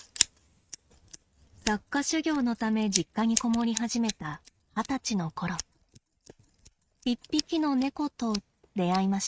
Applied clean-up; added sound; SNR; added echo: neural mask model RNNoise.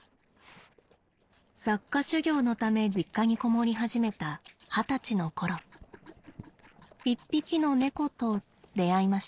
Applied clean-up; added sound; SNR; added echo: neural separator model SepFormer DNS4.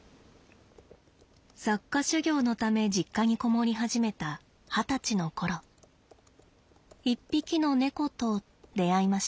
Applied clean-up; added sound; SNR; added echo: none; none; none; none.